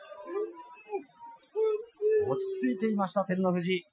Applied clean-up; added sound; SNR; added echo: classical method Wiener filter.